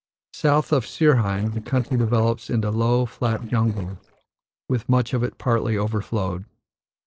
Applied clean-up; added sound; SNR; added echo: neural separator model SepFormer DNS4.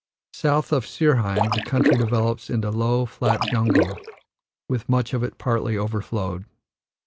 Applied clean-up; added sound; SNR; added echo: none; Splash, splatter; 1 dB; none.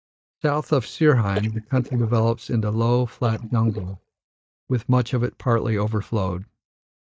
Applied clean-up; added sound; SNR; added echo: neural mask model DeepFilterNet 3.